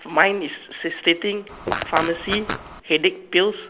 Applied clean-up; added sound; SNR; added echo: none; Fart; 5 dB; none.